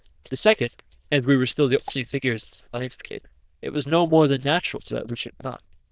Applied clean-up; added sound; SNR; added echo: neural diffusion model UNIVERSE++.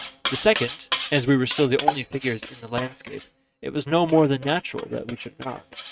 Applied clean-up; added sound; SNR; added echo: neural mask model RNNoise.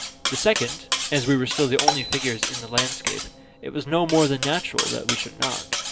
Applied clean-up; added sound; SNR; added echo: none; Marimba, xylophone + Cutlery, silverware; 2 dB; none.